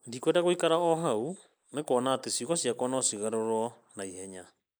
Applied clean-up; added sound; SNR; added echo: neural mask model Resemble Enhance denoiser.